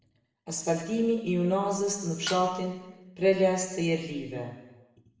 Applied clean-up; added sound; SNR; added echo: none; Dishes, pots, and pans; 12 dB; reverberation time 1.0 s.